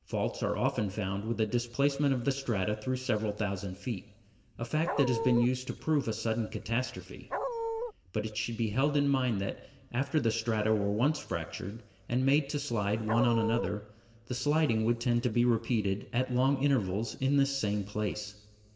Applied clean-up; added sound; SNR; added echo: none; Dog; 3 dB; reverberation time 1.9 s.